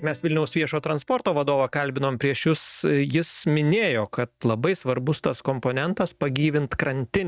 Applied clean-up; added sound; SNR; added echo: neural mask model DeepFilterNet 3.